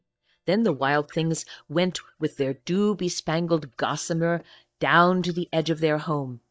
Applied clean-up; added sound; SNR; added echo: neural mask model DeepFilterNet 3.